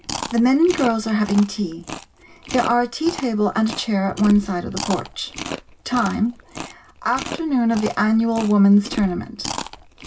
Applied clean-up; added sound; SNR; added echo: none; Chewing, mastication; 13 dB; reverberation time 0.4 s.